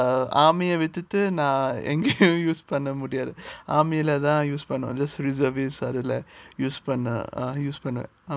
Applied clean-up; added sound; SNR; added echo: none; none; none; none.